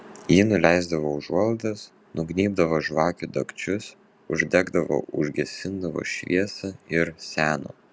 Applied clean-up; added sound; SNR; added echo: none; none; none; none.